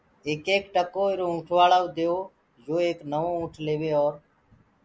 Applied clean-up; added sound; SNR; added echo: none; none; none; none.